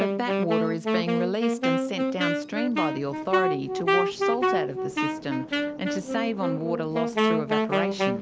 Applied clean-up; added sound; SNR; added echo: none; Wind instrument, woodwind instrument; -4 dB; none.